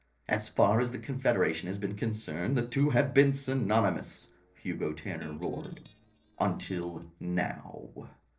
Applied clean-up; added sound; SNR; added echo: neural separator model SepFormer DNS4.